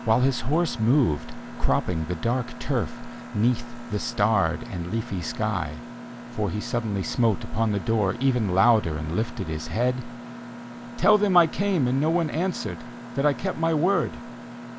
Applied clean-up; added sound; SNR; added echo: none; Mechanisms; 13 dB; none.